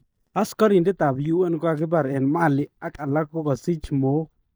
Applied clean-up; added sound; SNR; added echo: neural mask model DeepFilterNet 3.